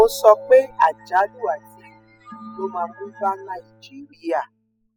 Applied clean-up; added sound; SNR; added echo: classical method spectral subtraction.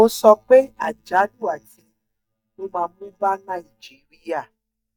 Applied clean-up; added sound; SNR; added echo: neural mask model DeepFilterNet 3.